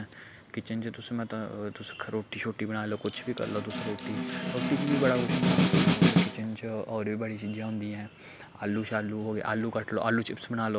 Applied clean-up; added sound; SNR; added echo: none; Snare drum; -5 dB; none.